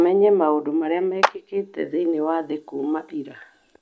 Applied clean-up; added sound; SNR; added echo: none; Clapping; 6 dB; none.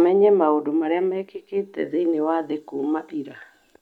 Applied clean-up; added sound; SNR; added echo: none; none; none; none.